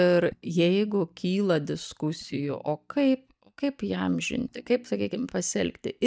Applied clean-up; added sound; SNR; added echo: neural mask model DeepFilterNet 3.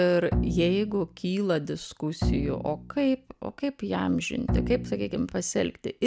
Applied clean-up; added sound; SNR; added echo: none; Bowed string instrument; 5 dB; none.